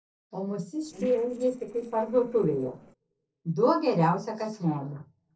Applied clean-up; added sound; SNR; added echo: neural separator model SepFormer DNS4.